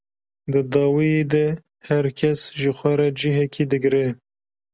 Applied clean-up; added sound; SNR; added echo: none; none; none; none.